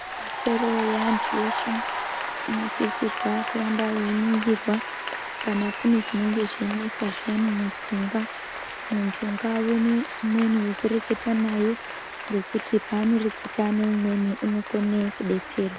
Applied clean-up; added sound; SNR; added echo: none; Applause / Cheering; 7 dB; none.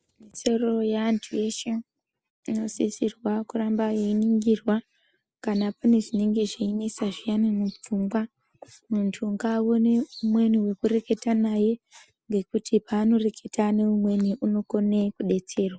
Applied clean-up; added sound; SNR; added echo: none; none; none; none.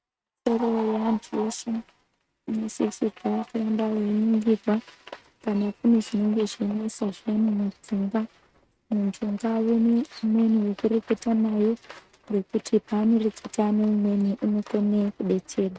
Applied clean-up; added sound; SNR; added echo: neural mask model RNNoise.